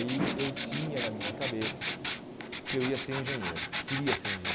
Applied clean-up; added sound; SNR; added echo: none; Writing; -5 dB; none.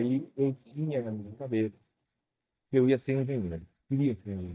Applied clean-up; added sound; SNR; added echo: neural mask model DeepFilterNet 3.